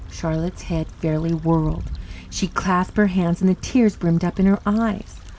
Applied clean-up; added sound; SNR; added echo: none; Stream / Trickle, dribble / Traffic noise, roadway noise; 13 dB; none.